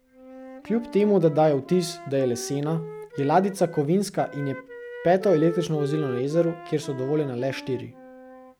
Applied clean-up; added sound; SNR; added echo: none; Wind instrument, woodwind instrument; 14 dB; none.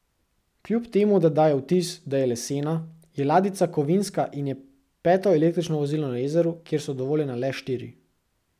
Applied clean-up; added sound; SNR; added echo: none; none; none; none.